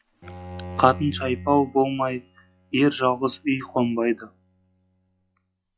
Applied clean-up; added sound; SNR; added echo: classical method log-MMSE.